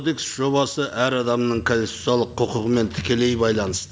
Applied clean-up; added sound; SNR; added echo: none; none; none; none.